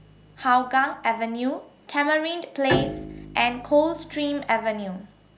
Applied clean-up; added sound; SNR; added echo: none; Bowed string instrument; 10 dB; none.